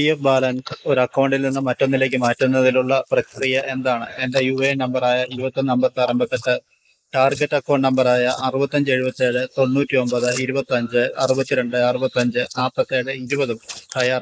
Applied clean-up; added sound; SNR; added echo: neural mask model Resemble Enhance denoiser.